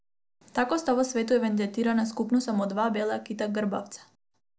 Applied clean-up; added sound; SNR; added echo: none; none; none; none.